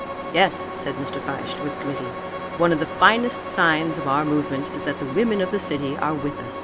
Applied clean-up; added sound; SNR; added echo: none; Truck + Bowed string instrument; 7 dB; none.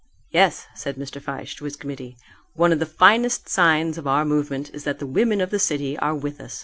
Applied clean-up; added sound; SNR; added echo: none; none; none; none.